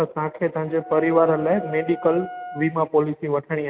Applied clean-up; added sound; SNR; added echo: none; Wind instrument, woodwind instrument; 16 dB; none.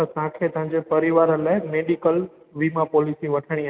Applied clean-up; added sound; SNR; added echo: none; none; none; none.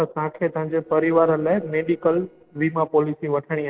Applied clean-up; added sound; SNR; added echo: neural separator model SepFormer DNS4.